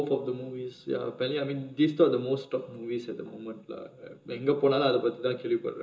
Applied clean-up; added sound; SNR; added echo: none; none; none; reverberation time 0.2 s.